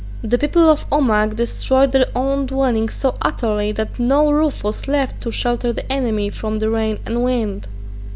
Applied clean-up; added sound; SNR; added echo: none; none; none; none.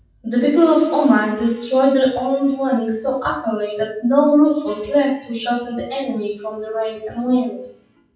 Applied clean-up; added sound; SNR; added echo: classical method WPE with log-MMSE.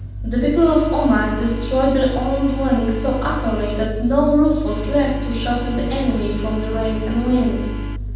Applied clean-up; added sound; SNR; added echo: none; Organ; 14 dB; reverberation time 1.2 s.